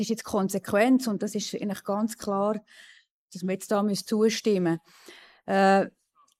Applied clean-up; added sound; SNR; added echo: neural mask model Resemble Enhance denoiser.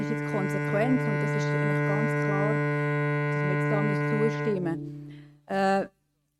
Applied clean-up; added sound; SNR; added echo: neural mask model RNNoise.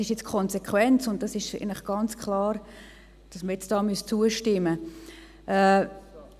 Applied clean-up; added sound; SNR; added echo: none; none; none; none.